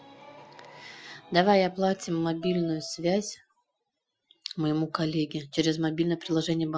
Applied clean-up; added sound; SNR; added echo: classical method Wiener filter.